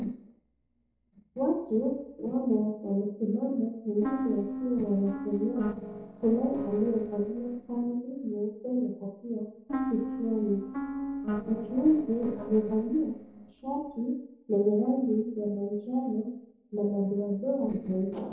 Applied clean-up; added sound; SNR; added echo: neural separator model SepFormer DNS4.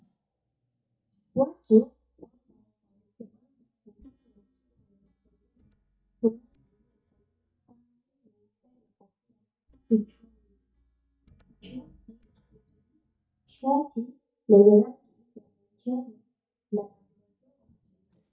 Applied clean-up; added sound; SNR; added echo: neural mask model DeepFilterNet 3.